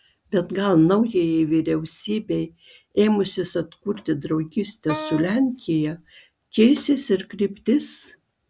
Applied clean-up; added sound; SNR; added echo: none; Wind instrument, woodwind instrument; 12 dB; none.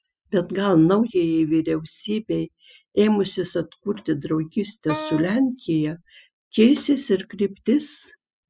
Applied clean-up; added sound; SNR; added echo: classical method spectral subtraction.